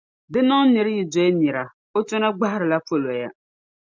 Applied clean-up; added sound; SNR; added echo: none; none; none; none.